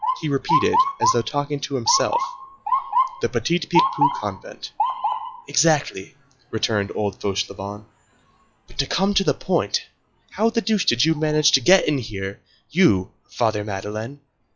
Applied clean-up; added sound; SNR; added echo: classical method log-MMSE.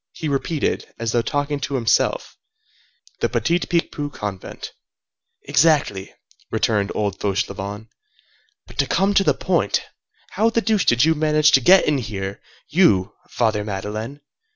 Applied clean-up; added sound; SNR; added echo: none; none; none; none.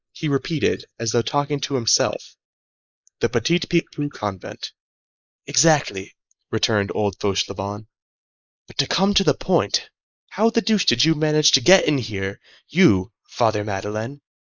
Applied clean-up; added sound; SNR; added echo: neural mask model Resemble Enhance denoiser.